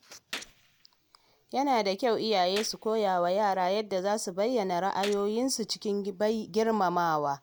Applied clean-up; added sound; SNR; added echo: none; Gunshot, gunfire; 19 dB; none.